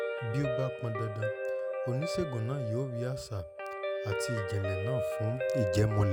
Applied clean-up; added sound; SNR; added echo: none; Guitar; 1 dB; none.